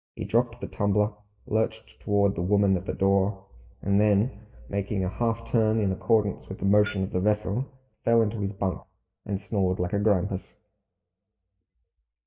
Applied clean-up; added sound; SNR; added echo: neural mask model DeepFilterNet 3.